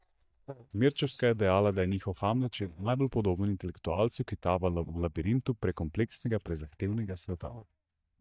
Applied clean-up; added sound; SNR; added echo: neural mask model DeepFilterNet 3.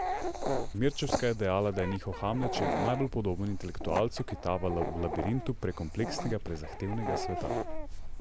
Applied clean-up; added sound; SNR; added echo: none; Dog; 2 dB; none.